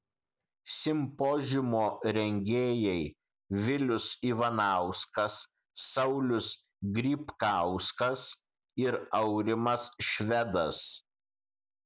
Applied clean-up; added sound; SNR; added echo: none; none; none; none.